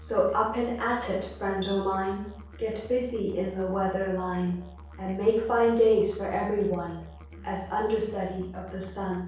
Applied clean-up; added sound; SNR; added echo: none; Musical instrument; 17 dB; reverberation time 0.7 s.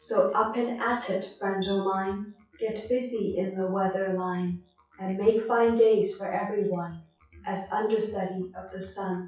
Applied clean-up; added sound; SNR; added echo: classical method WPE with log-MMSE.